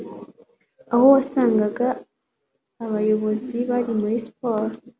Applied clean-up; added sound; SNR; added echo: none; none; none; none.